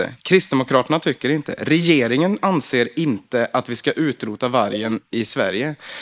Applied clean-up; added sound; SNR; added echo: neural mask model Resemble Enhance denoiser.